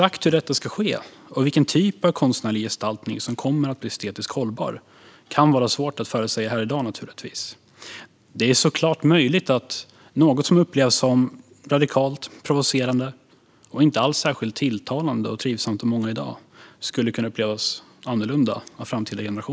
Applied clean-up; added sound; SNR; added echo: none; none; none; none.